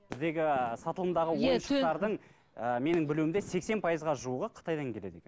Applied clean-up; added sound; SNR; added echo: none; Fireworks; 20 dB; none.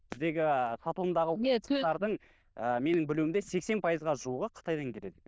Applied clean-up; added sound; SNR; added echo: neural diffusion model UNIVERSE++.